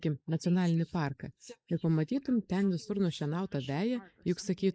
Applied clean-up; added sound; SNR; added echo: neural mask model Resemble Enhance denoiser.